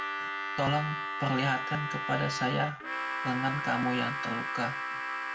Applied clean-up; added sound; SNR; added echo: none; Harmonica; 2 dB; none.